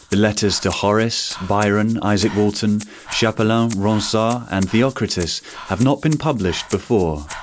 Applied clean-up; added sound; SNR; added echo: none; Breathing + Rattle (instrument); 18 dB; none.